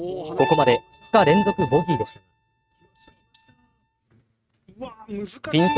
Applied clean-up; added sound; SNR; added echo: neural mask model RNNoise.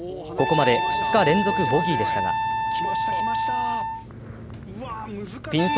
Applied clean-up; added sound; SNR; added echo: none; Wind instrument, woodwind instrument; 0 dB; none.